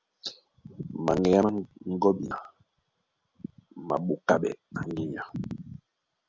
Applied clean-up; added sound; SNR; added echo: none; none; none; none.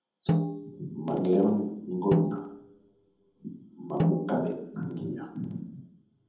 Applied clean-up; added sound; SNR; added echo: none; Snare drum; 1 dB; reverberation time 0.8 s.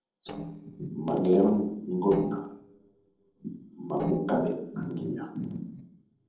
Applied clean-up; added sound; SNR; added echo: neural separator model SepFormer DNS4.